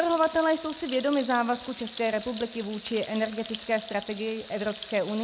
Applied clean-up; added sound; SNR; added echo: none; Frying (food); 15 dB; none.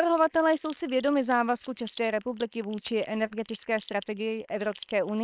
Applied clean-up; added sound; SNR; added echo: neural separator model SepFormer WHAM!.